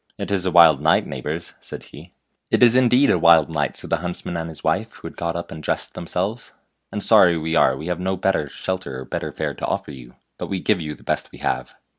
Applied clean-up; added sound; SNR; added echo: none; none; none; none.